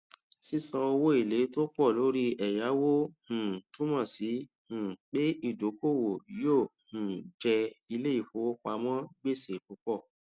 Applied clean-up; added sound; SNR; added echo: none; none; none; none.